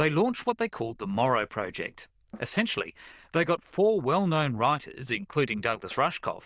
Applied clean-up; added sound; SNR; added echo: neural diffusion model UNIVERSE++.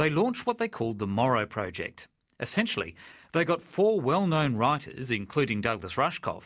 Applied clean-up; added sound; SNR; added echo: none; none; none; none.